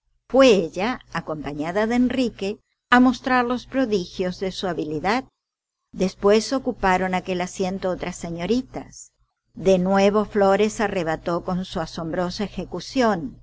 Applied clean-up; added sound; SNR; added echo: none; none; none; none.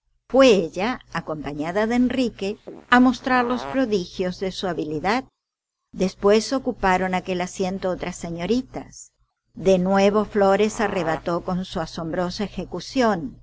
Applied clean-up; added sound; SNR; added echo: none; Fart; 16 dB; none.